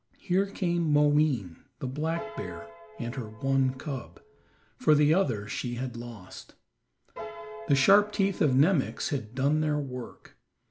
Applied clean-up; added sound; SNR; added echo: none; Piano; 16 dB; none.